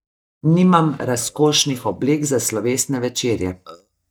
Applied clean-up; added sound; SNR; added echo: neural mask model DeepFilterNet 3.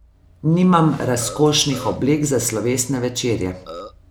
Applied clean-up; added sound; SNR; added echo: none; Burping, eructation; 16 dB; none.